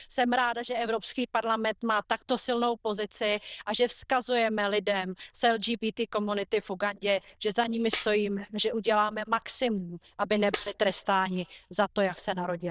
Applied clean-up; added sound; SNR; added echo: neural diffusion model UNIVERSE++.